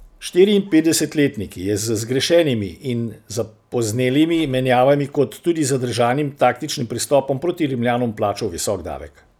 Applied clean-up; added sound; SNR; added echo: none; none; none; none.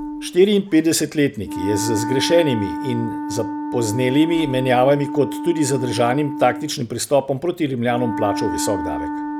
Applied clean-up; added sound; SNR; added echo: none; Wind instrument, woodwind instrument; 7 dB; none.